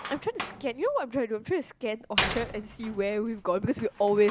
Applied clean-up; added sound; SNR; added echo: none; Slam; 8 dB; none.